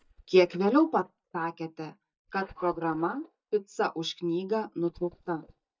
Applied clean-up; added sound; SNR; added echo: neural mask model DeepFilterNet 3.